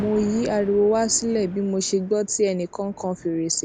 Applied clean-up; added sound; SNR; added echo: none; Thunder; 18 dB; none.